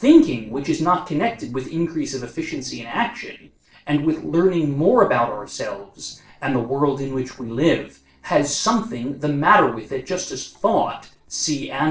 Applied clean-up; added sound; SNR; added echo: neural separator model SepFormer DNS4.